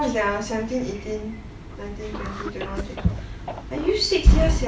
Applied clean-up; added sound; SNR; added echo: none; Cough; 18 dB; none.